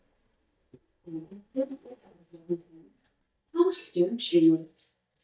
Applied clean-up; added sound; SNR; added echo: neural mask model DeepFilterNet 3.